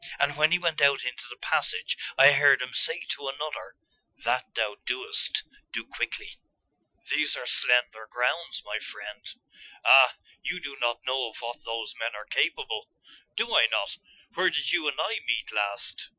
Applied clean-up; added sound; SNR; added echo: classical method Wiener filter.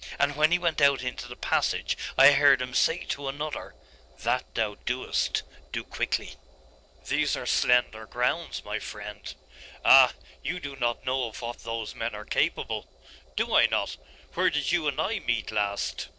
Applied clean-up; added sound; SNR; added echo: neural separator model SepFormer DNS4.